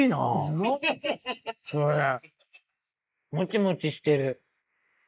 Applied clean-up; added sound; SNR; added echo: neural mask model Resemble Enhance denoiser.